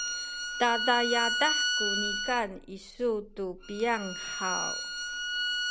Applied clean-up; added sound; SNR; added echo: none; Bowed string instrument; 0 dB; none.